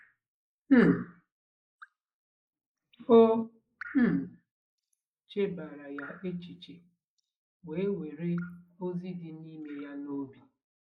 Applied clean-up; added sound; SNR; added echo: neural mask model Resemble Enhance denoiser.